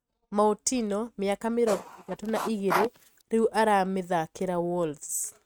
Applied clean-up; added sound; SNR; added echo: neural mask model RNNoise.